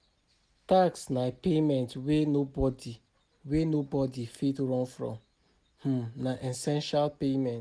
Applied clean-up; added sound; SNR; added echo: none; none; none; none.